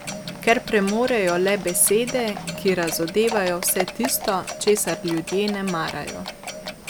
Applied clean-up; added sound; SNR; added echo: none; Livestock, farm animals, working animals + Clock; 10 dB; none.